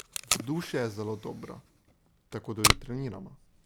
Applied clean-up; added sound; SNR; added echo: none; Packing tape, duct tape; -3 dB; none.